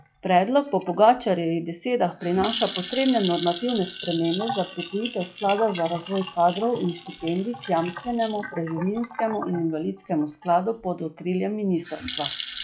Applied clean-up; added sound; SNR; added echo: classical method log-MMSE.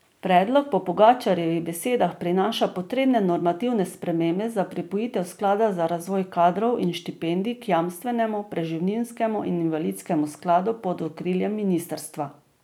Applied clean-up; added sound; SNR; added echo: none; none; none; none.